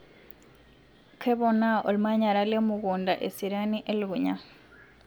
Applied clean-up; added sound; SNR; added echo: none; none; none; none.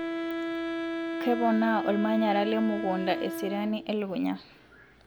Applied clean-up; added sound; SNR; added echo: none; Wind instrument, woodwind instrument; 5 dB; none.